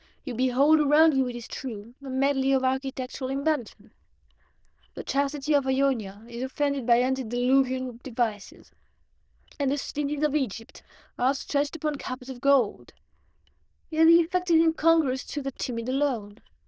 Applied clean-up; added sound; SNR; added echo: neural diffusion model UNIVERSE++.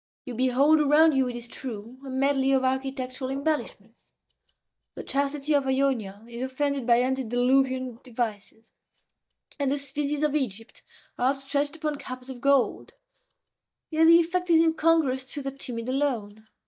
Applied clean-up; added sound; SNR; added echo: neural mask model DeepFilterNet 3.